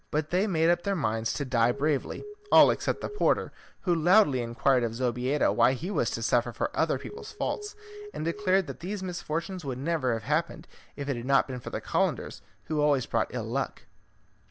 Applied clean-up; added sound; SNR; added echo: none; Alarm; 14 dB; none.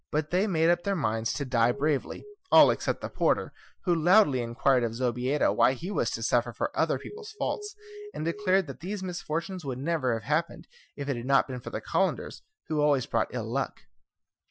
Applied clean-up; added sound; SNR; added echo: classical method Wiener filter.